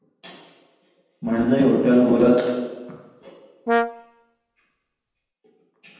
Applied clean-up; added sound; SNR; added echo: none; Brass instrument; 4 dB; reverberation time 1.1 s.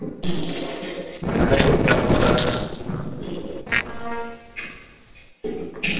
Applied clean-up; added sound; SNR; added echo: neural separator model SepFormer DNS4.